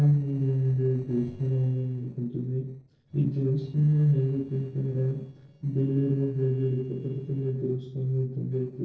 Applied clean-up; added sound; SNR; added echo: neural separator model SepFormer DNS4.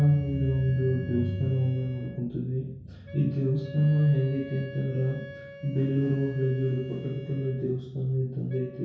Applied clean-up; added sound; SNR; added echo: none; Wind instrument, woodwind instrument; 19 dB; reverberation time 0.6 s.